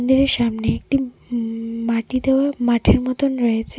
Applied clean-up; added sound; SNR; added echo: none; none; none; none.